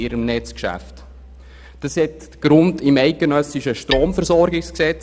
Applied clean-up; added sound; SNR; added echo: none; Hammer; 15 dB; none.